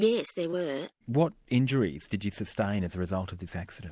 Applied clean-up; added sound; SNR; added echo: none; none; none; none.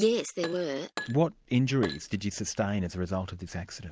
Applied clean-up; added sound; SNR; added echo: none; Glass; 14 dB; none.